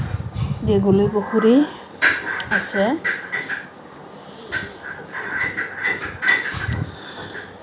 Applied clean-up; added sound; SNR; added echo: none; none; none; none.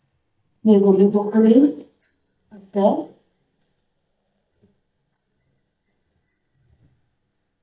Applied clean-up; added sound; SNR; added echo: neural mask model DeepFilterNet 3.